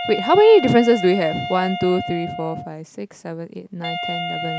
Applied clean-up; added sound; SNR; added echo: none; Wind instrument, woodwind instrument; 9 dB; none.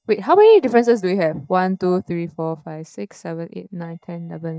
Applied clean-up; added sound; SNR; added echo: neural mask model DeepFilterNet 3.